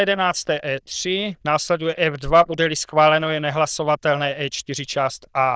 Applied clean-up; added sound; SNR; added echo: neural diffusion model UNIVERSE++.